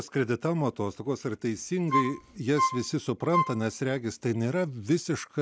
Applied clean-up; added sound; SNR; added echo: none; Wind instrument, woodwind instrument; 1 dB; none.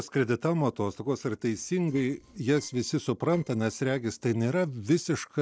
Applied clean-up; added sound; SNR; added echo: neural separator model SepFormer DNS4.